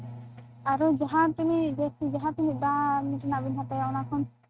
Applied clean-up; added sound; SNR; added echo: neural mask model RNNoise.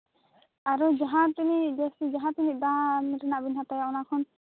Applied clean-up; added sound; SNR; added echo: none; none; none; none.